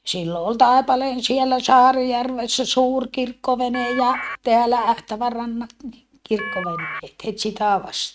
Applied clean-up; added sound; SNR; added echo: neural mask model RNNoise.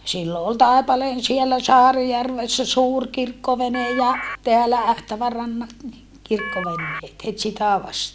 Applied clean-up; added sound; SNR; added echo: none; Telephone; 7 dB; none.